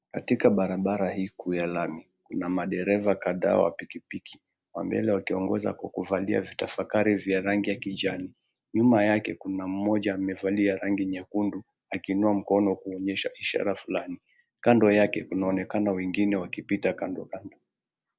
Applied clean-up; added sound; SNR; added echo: none; none; none; none.